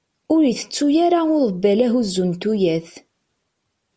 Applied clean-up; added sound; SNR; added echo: none; none; none; none.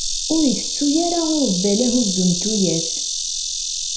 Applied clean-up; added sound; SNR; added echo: none; Insect; 3 dB; reverberation time 0.5 s.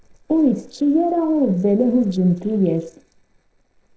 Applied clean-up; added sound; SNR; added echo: neural separator model SepFormer DNS4.